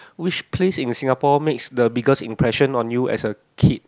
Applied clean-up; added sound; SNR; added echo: none; none; none; none.